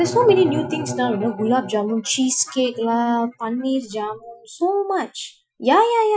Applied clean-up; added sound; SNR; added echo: classical method Wiener filter.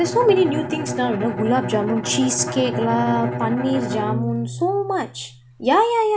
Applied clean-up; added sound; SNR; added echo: none; Bowed string instrument; 7 dB; none.